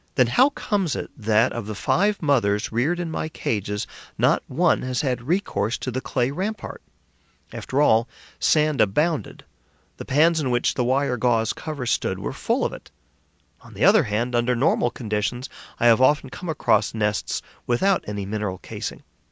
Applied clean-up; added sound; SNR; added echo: none; none; none; none.